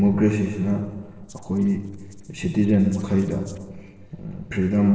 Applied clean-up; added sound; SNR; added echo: neural separator model SepFormer DNS4.